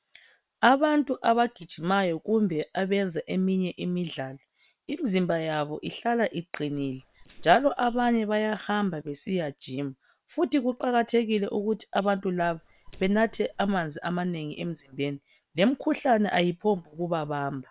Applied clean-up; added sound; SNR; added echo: neural separator model SepFormer WHAM!.